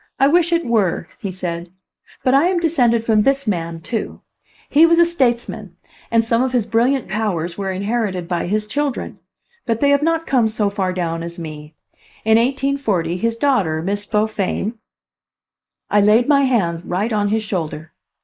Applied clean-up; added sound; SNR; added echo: neural mask model Resemble Enhance denoiser.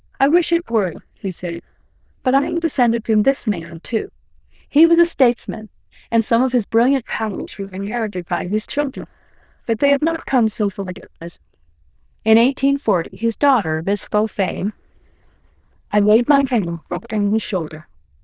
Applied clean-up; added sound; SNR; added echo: neural diffusion model UNIVERSE++.